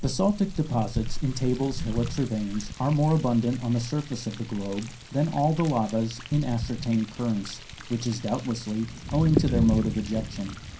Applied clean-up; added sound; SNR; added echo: none; Thunder; 7 dB; reverberation time 0.3 s.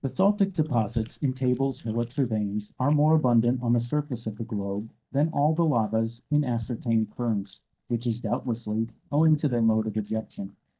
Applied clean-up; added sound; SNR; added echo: neural mask model DeepFilterNet 3.